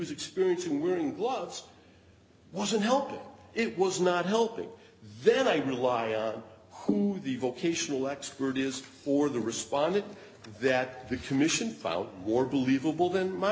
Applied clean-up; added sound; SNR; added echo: none; none; none; none.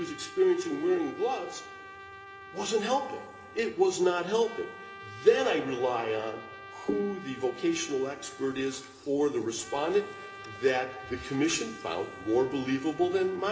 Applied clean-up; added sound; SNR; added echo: none; Trumpet; 16 dB; reverberation time 2.6 s.